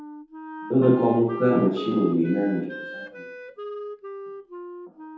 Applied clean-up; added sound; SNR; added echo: none; Wind instrument, woodwind instrument; 11 dB; reverberation time 0.8 s.